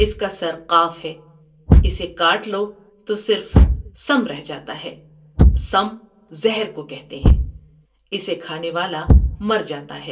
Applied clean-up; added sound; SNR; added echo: none; Thump, thud; -4 dB; reverberation time 0.2 s.